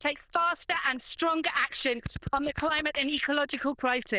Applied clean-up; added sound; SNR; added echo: neural diffusion model UNIVERSE++.